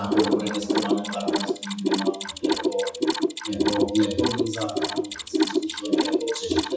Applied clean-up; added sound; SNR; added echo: classical method WPE with log-MMSE.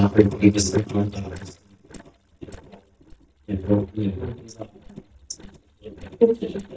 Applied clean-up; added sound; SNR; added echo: neural mask model DeepFilterNet 3.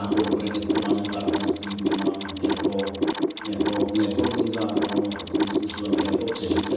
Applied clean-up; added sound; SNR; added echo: none; Mechanisms; -2 dB; reverberation time 1.1 s.